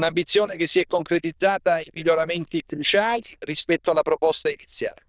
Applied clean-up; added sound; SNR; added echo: neural diffusion model UNIVERSE++.